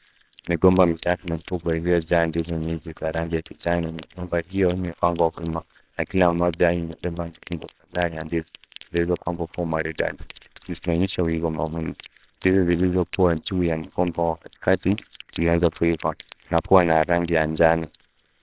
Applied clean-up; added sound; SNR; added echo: neural separator model SepFormer WHAMR!.